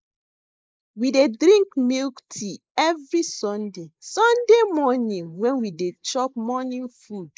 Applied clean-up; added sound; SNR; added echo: neural mask model Resemble Enhance denoiser.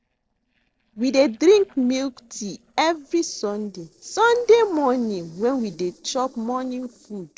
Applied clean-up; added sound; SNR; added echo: neural separator model SepFormer DNS4.